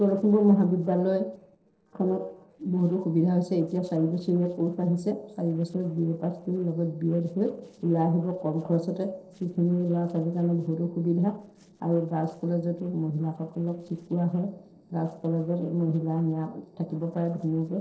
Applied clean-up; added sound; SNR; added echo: neural separator model SepFormer DNS4.